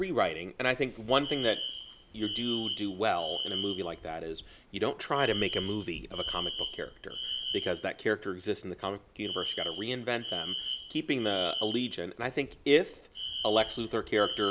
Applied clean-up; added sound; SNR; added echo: none; Alarm; 7 dB; none.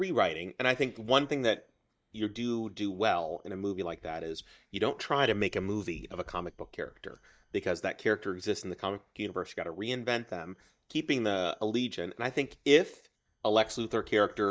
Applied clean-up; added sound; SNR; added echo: neural mask model DeepFilterNet 3.